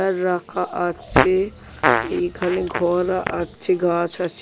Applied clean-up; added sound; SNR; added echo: none; Fart; 3 dB; none.